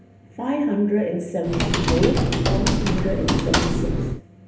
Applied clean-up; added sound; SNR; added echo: none; Computer keyboard; -2 dB; reverberation time 0.8 s.